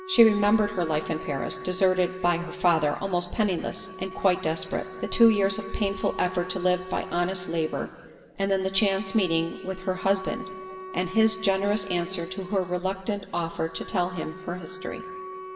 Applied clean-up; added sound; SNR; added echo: none; Wind instrument, woodwind instrument; 14 dB; reverberation time 2.0 s.